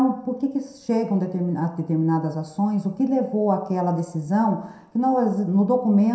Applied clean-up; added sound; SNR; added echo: none; none; none; reverberation time 0.7 s.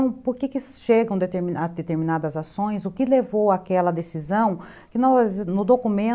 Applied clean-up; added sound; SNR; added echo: none; none; none; none.